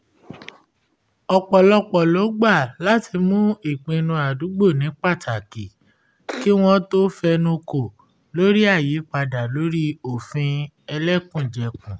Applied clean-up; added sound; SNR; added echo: none; none; none; none.